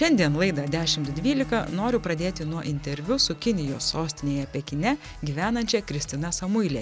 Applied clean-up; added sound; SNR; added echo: none; Bowed string instrument; 17 dB; none.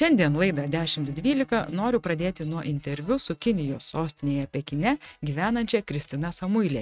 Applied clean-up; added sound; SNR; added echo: neural mask model RNNoise.